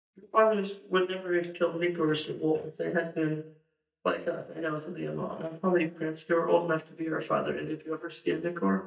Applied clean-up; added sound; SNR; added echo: neural mask model DeepFilterNet 3.